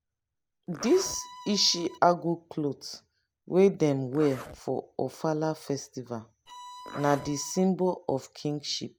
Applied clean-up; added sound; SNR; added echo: none; Bowed string instrument + Zipper (clothing); 16 dB; none.